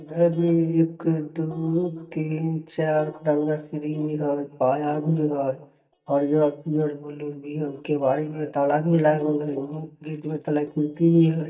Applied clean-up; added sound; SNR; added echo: neural mask model DeepFilterNet 3.